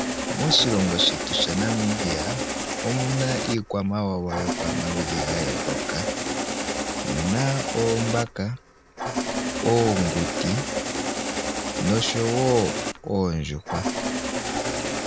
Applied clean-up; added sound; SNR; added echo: none; Engine starting; 2 dB; none.